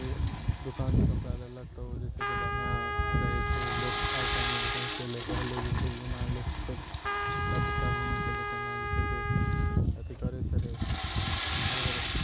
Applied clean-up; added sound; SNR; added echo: none; Toilet flush / Water + Trumpet; 3 dB; none.